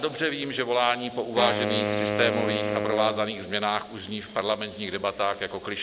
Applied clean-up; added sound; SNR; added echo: none; Wind instrument, woodwind instrument; 3 dB; none.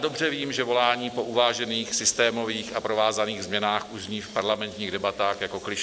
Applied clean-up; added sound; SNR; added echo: none; none; none; none.